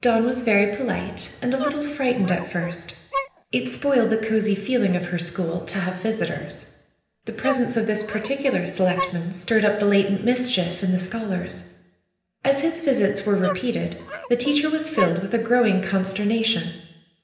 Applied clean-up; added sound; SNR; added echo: none; Dog; 12 dB; reverberation time 0.9 s.